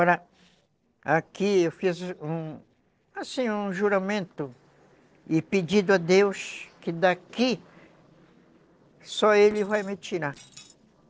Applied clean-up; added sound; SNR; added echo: neural separator model SepFormer DNS4.